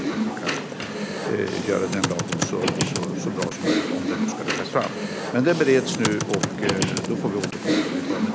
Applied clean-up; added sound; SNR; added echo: none; Computer keyboard; -1 dB; none.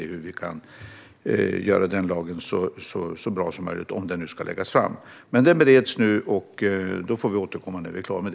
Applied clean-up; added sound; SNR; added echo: none; none; none; none.